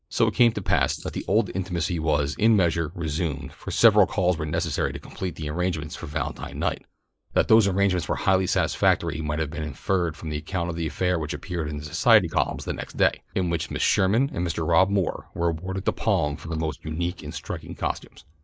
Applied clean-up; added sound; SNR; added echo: neural mask model Resemble Enhance denoiser.